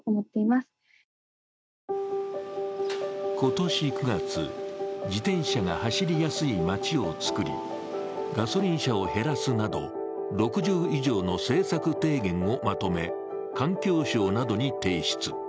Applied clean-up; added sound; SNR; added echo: none; none; none; none.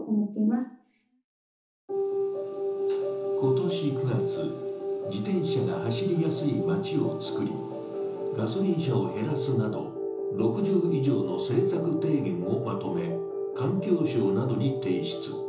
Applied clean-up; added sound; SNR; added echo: none; none; none; reverberation time 0.7 s.